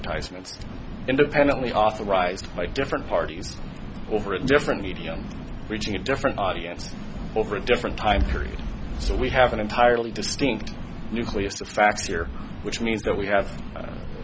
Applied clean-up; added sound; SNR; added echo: none; none; none; none.